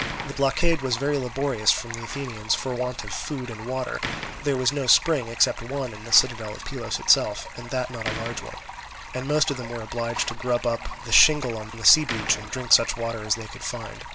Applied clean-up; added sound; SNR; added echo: none; Slam + Stream; 10 dB; none.